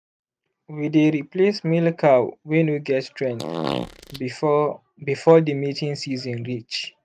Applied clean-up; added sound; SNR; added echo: neural mask model RNNoise.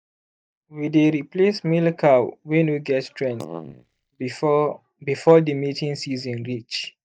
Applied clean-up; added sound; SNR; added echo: neural mask model DeepFilterNet 3.